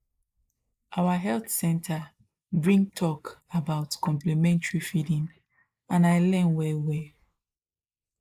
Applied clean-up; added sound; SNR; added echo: neural mask model Resemble Enhance denoiser.